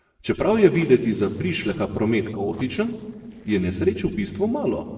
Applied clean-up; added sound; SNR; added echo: neural separator model SepFormer DNS4.